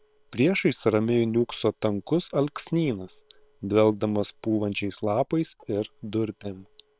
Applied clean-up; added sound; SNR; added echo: neural separator model SepFormer WHAM!.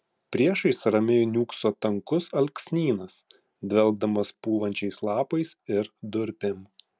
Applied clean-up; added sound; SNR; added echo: none; none; none; none.